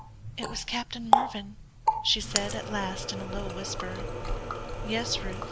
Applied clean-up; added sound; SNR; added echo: none; Water tap, faucet; -3 dB; none.